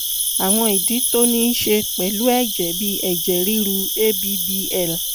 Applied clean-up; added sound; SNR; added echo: none; Cricket; -1 dB; none.